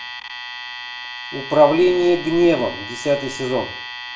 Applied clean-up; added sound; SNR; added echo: none; Alarm; 12 dB; reverberation time 0.3 s.